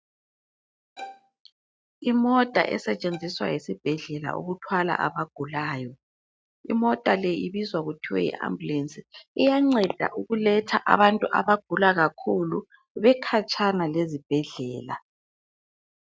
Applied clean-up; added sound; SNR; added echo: neural mask model RNNoise.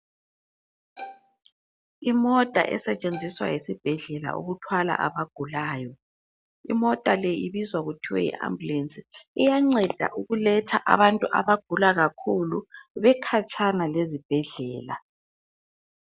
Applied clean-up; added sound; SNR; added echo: none; Bowed string instrument; 16 dB; none.